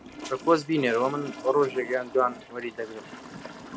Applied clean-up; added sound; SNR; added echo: none; Toilet flush; 15 dB; none.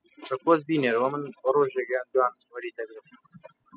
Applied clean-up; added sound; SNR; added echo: classical method spectral subtraction.